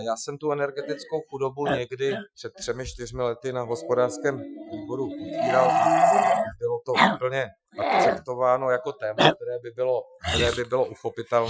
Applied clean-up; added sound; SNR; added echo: classical method Wiener filter.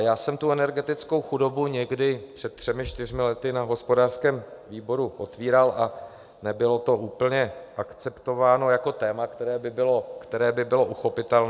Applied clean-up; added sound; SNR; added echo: none; none; none; none.